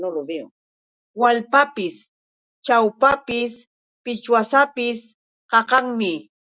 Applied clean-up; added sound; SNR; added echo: none; none; none; none.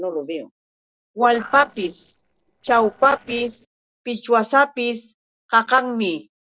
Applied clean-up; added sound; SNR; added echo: neural separator model SepFormer DNS4.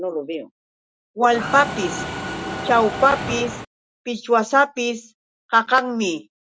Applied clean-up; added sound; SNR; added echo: none; Mechanisms; 6 dB; none.